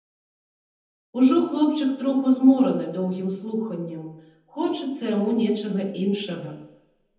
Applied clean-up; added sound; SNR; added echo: none; none; none; reverberation time 0.9 s.